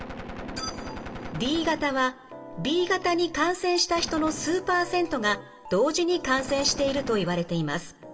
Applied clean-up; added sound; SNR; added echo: none; Gunshot, gunfire; 14 dB; reverberation time 0.9 s.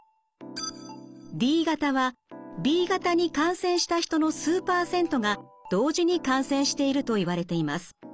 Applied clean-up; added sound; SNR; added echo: none; none; none; none.